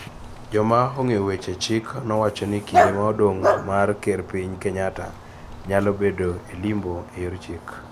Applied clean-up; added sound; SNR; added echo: none; Dog; 4 dB; none.